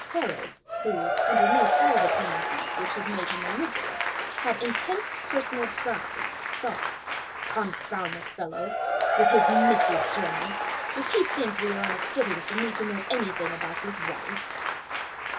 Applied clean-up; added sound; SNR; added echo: none; Applause / Crowd / Cheering; -4 dB; reverberation time 0.2 s.